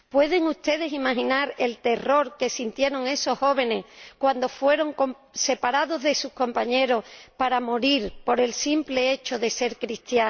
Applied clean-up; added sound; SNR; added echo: none; none; none; none.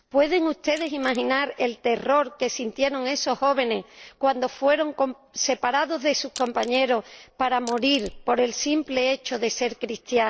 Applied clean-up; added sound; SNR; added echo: neural separator model SepFormer DNS4.